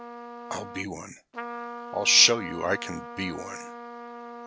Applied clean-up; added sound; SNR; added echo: none; Trumpet; 11 dB; none.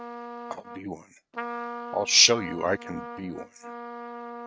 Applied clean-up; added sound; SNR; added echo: neural mask model RNNoise.